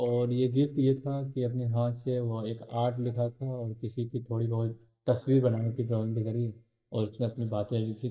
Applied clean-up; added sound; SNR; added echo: neural mask model DeepFilterNet 3.